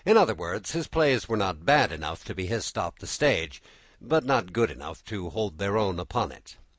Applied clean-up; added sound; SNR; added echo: none; none; none; none.